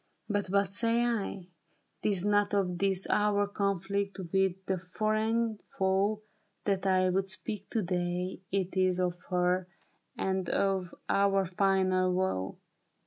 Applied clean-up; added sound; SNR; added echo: none; none; none; none.